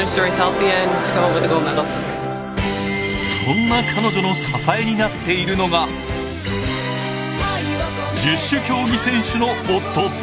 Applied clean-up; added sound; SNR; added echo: none; none; none; none.